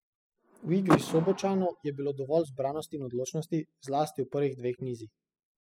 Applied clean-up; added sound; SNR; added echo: classical method spectral subtraction.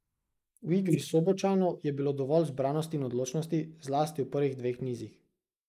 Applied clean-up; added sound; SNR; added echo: neural mask model Resemble Enhance denoiser.